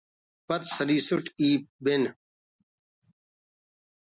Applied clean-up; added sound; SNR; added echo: none; none; none; none.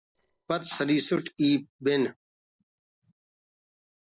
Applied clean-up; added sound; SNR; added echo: neural separator model SepFormer DNS4.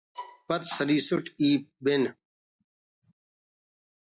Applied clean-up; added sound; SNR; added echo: classical method log-MMSE.